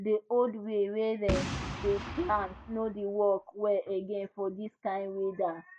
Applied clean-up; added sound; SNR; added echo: none; Boom; 6 dB; none.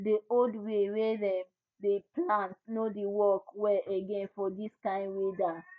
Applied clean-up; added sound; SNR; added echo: none; none; none; none.